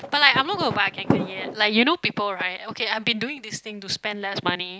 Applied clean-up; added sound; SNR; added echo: none; none; none; none.